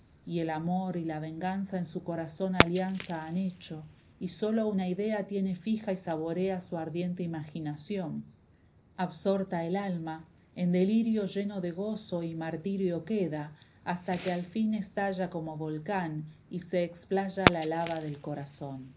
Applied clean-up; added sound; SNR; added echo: none; Fireworks; 7 dB; reverberation time 0.5 s.